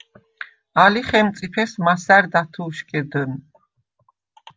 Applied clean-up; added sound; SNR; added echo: none; none; none; none.